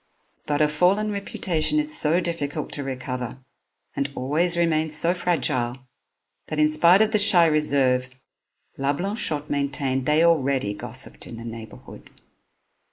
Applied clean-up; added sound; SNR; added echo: neural mask model Resemble Enhance denoiser.